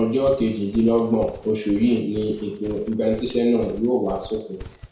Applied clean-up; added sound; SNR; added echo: none; Livestock, farm animals, working animals; 19 dB; reverberation time 0.5 s.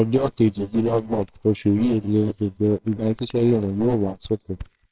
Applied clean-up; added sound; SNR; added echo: neural separator model SepFormer WHAMR!.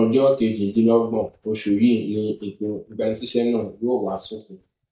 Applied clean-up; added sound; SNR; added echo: neural mask model DeepFilterNet 3.